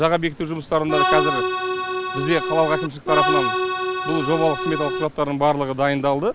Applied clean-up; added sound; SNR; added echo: none; Accordion; -1 dB; none.